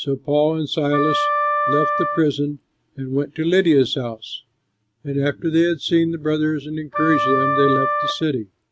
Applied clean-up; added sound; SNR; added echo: neural mask model RNNoise.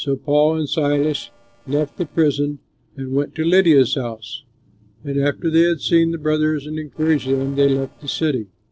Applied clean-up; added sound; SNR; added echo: neural separator model SepFormer DNS4.